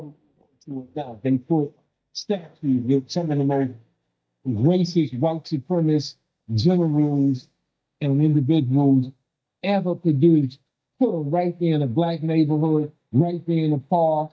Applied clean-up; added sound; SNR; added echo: neural mask model DeepFilterNet 3.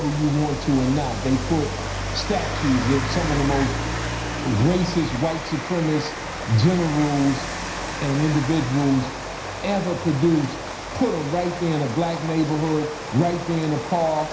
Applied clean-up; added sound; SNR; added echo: none; Rain; 6 dB; reverberation time 0.9 s.